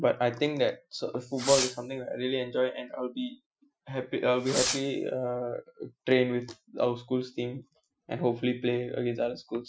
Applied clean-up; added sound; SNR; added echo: classical method Wiener filter.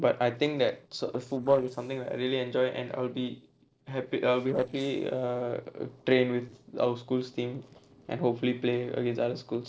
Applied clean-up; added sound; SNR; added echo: neural separator model SepFormer DNS4.